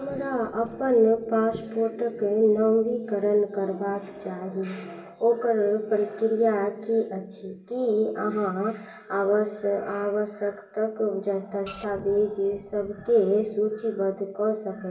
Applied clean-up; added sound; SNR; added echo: none; Printer; 17 dB; reverberation time 0.2 s.